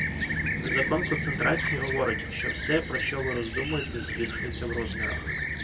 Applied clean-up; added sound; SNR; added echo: none; Fixed-wing aircraft, airplane; -1 dB; reverberation time 0.2 s.